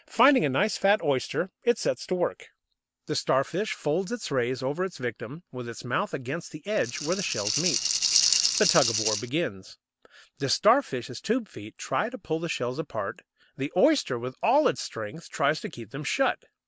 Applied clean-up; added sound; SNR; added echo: none; Rattle (instrument); -1 dB; none.